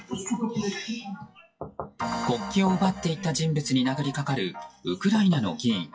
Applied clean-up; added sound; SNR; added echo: classical method WPE with log-MMSE.